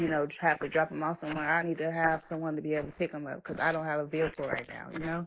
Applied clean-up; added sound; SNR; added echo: neural mask model Resemble Enhance denoiser.